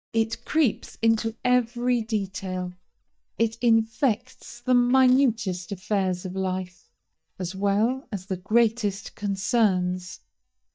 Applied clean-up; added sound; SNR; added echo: neural mask model DeepFilterNet 3.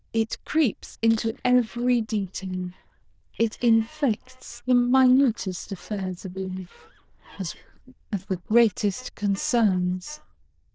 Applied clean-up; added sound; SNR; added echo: neural diffusion model UNIVERSE++.